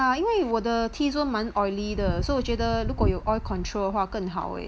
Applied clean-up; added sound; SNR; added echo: none; none; none; none.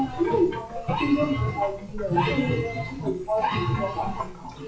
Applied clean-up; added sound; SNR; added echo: classical method WPE with log-MMSE.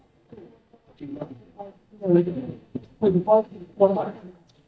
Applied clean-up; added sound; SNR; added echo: neural mask model DeepFilterNet 3.